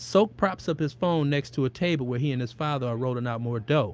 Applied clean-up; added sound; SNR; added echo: none; none; none; none.